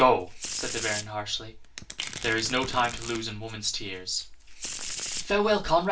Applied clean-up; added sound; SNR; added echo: none; Domestic sounds, home sounds; 11 dB; reverberation time 0.2 s.